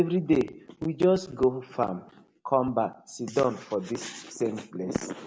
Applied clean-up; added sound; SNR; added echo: none; none; none; none.